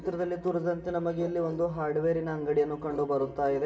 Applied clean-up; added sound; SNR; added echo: none; Bark; 19 dB; reverberation time 0.8 s.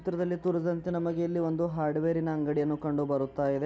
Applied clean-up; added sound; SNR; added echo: none; none; none; none.